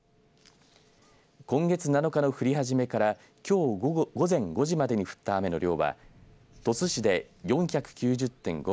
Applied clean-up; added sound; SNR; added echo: none; none; none; none.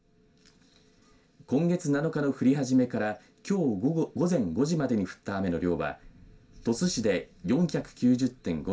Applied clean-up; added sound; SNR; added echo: none; none; none; reverberation time 0.2 s.